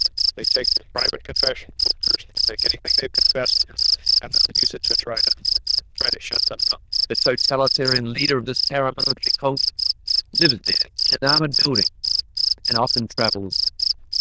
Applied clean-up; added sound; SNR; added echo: neural diffusion model UNIVERSE++.